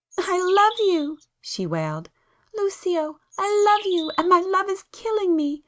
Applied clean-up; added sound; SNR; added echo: neural mask model RNNoise.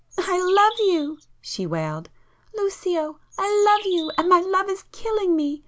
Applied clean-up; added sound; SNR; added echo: none; Bird; 16 dB; none.